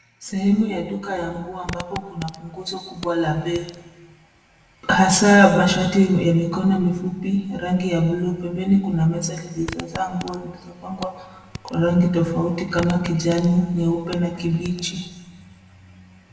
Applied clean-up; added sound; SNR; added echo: none; Fart; 17 dB; reverberation time 1.1 s.